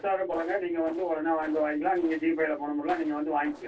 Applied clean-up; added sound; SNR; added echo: neural separator model SepFormer DNS4.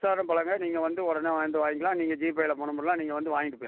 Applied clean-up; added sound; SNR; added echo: none; none; none; none.